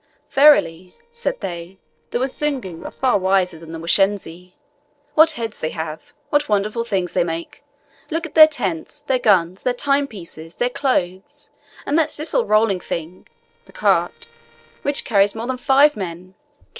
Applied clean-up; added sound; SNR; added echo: neural separator model SepFormer DNS4.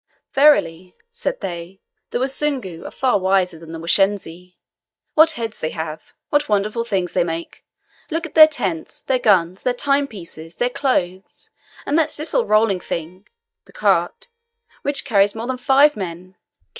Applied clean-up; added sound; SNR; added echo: neural mask model DeepFilterNet 3.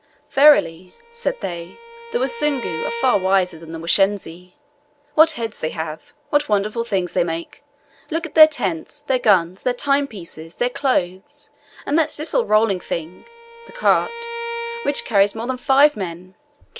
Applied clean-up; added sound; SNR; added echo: none; Bowed string instrument; 13 dB; none.